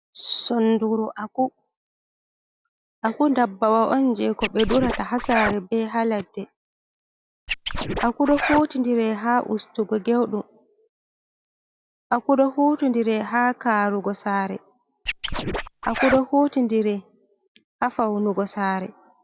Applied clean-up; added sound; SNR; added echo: none; Scratching (performance technique); 4 dB; none.